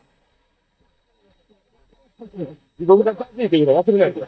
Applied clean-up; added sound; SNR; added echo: neural mask model DeepFilterNet 3.